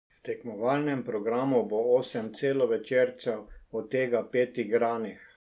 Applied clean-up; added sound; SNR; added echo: none; none; none; none.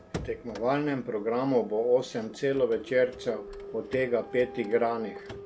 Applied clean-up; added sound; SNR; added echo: none; Printer; 15 dB; none.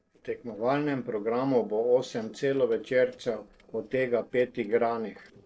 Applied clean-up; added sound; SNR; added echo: neural separator model SepFormer DNS4.